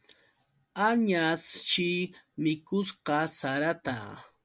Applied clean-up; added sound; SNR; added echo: none; none; none; none.